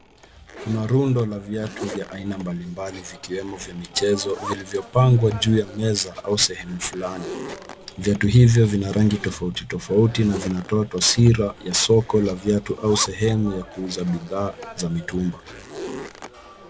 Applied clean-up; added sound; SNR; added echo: none; Zipper (clothing) + Telephone; 17 dB; none.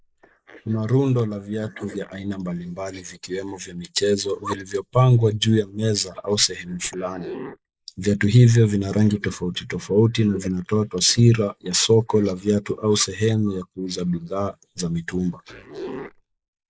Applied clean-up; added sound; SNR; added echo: neural mask model Resemble Enhance denoiser.